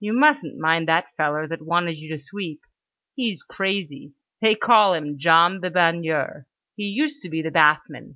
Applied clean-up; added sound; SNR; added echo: none; none; none; none.